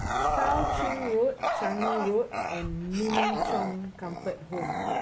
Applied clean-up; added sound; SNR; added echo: none; Bark / Growling; -1 dB; none.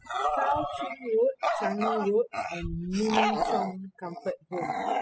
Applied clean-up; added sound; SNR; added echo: classical method spectral subtraction.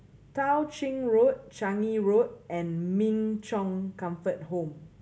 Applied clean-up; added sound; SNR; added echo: none; none; none; none.